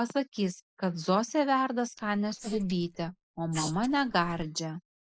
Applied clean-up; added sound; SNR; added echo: neural mask model Resemble Enhance denoiser.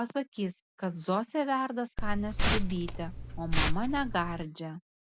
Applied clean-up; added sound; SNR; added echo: none; Liquid; -4 dB; none.